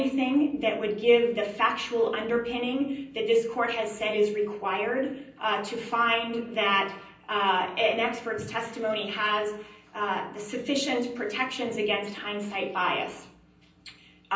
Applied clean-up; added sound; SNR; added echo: none; none; none; reverberation time 0.6 s.